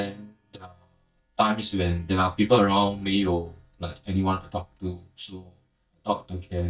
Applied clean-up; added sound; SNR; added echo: neural mask model DeepFilterNet 3.